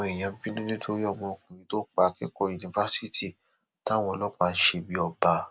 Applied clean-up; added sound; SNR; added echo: none; none; none; none.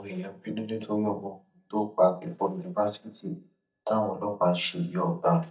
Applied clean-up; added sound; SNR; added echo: neural mask model DeepFilterNet 3.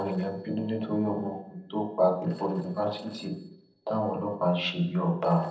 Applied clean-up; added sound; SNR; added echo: neural separator model SepFormer DNS4.